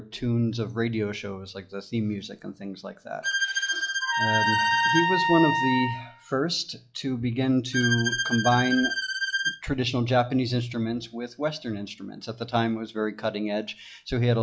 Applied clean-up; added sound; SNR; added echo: classical method log-MMSE.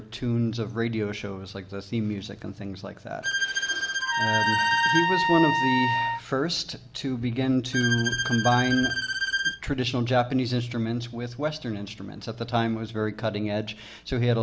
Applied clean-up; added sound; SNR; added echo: none; Trumpet + Bowed string instrument; -1 dB; none.